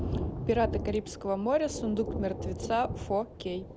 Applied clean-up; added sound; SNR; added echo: none; Thunder; 5 dB; none.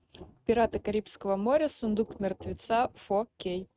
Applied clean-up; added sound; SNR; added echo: neural mask model RNNoise.